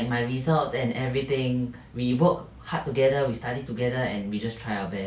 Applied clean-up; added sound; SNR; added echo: none; none; none; none.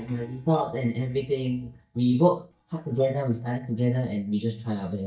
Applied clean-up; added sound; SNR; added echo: neural mask model DeepFilterNet 3.